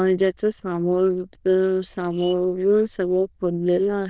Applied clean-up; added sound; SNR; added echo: neural diffusion model UNIVERSE++.